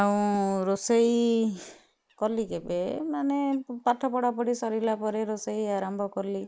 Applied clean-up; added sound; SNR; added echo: neural mask model Resemble Enhance denoiser.